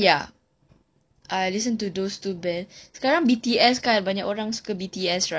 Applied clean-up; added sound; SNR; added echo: none; none; none; none.